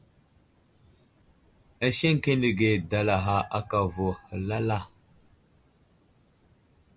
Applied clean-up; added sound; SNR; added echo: none; none; none; none.